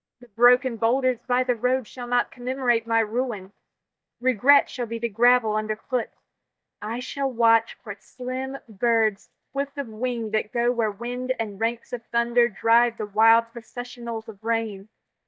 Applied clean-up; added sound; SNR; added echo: neural mask model DeepFilterNet 3.